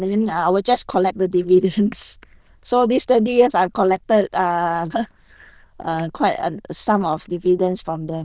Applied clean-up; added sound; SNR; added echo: neural diffusion model UNIVERSE++.